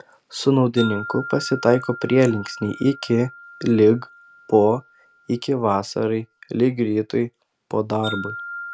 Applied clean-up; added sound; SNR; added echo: none; Wind chime; 16 dB; none.